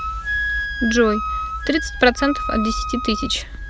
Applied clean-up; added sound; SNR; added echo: none; Wind instrument, woodwind instrument; 5 dB; none.